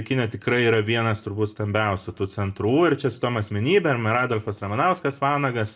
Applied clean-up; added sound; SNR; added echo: none; none; none; reverberation time 0.2 s.